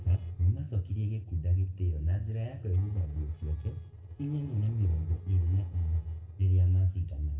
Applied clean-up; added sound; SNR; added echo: neural separator model SepFormer DNS4.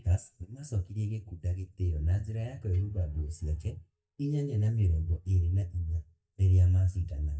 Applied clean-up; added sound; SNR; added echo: neural mask model DeepFilterNet 3.